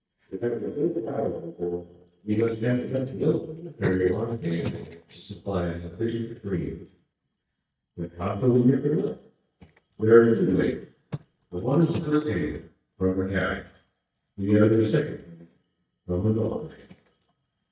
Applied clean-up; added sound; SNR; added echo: neural mask model DeepFilterNet 3.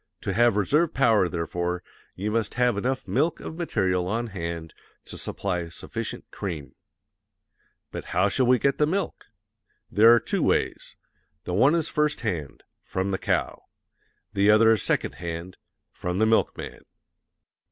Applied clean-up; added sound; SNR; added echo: none; none; none; none.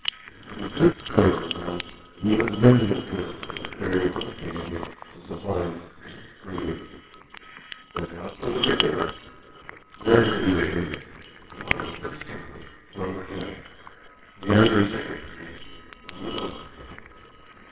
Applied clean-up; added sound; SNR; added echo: neural separator model SepFormer WHAMR!.